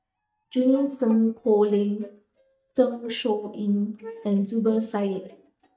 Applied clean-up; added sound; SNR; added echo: neural mask model DeepFilterNet 3.